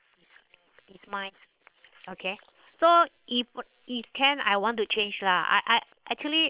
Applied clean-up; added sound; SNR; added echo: neural separator model SepFormer WHAM!.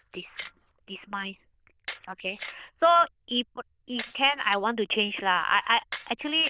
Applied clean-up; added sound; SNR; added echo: neural diffusion model UNIVERSE++.